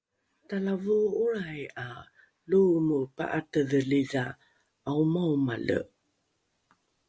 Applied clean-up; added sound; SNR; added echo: none; none; none; none.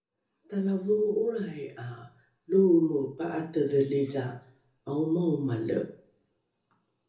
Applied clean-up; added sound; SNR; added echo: none; none; none; reverberation time 0.7 s.